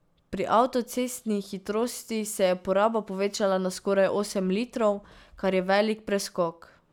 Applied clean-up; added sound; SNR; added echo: none; none; none; none.